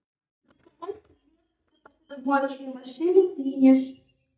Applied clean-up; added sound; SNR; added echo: neural mask model DeepFilterNet 3.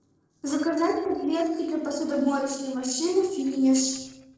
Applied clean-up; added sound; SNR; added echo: neural separator model SepFormer DNS4.